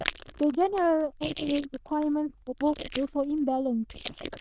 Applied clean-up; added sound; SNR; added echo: neural diffusion model UNIVERSE++.